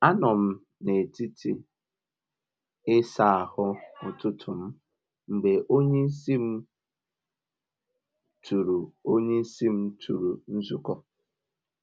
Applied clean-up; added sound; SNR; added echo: none; none; none; none.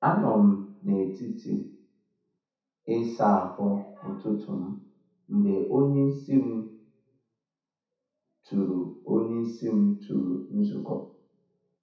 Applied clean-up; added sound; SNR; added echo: none; none; none; reverberation time 0.7 s.